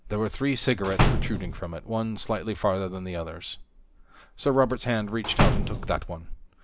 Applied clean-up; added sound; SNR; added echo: none; Slam; -4 dB; none.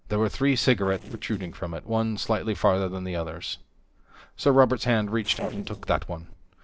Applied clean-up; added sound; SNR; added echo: neural separator model SepFormer DNS4.